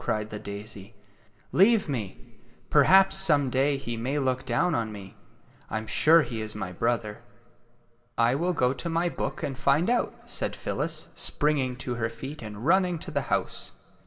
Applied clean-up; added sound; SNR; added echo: none; none; none; reverberation time 0.8 s.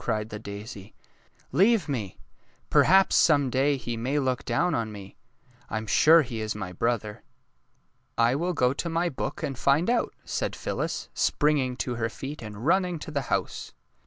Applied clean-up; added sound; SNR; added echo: none; none; none; none.